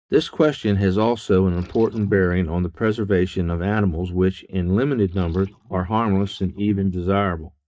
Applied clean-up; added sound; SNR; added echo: neural mask model DeepFilterNet 3.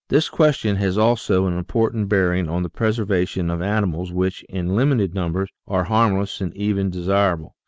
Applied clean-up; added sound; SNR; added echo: none; none; none; none.